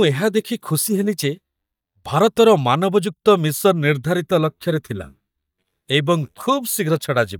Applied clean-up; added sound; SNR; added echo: neural mask model DeepFilterNet 3.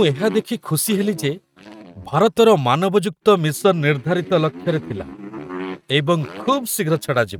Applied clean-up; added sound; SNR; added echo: neural mask model RNNoise.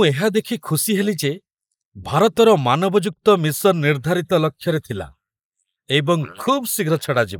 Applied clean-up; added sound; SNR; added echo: neural mask model Resemble Enhance denoiser.